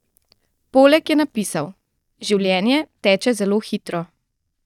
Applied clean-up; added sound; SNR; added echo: neural mask model DeepFilterNet 3.